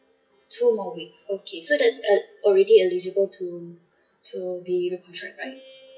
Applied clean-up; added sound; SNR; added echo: classical method WPE with log-MMSE.